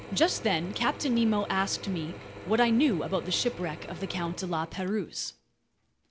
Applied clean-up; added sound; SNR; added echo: none; Drill / Mechanisms; 14 dB; none.